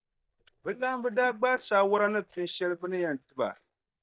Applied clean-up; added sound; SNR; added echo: neural mask model DeepFilterNet 3.